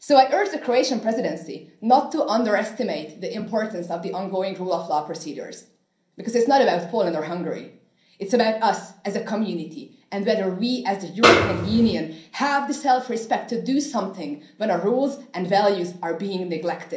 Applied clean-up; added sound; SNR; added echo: none; Snare drum; -4 dB; reverberation time 0.6 s.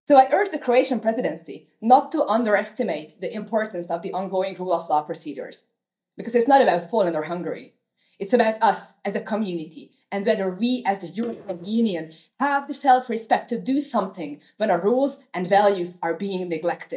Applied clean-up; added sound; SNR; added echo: neural mask model DeepFilterNet 3.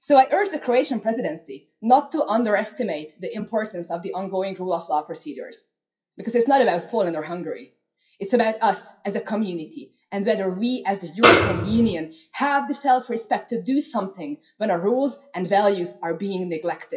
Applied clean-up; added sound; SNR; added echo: classical method WPE with log-MMSE.